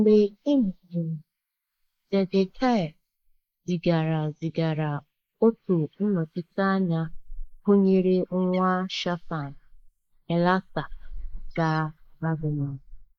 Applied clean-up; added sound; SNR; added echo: neural mask model Resemble Enhance denoiser.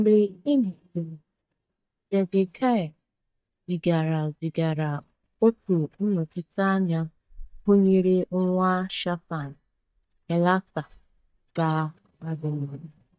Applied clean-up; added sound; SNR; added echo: neural mask model DeepFilterNet 3.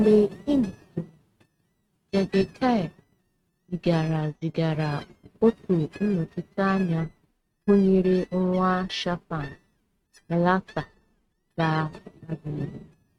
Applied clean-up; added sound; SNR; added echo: neural mask model RNNoise.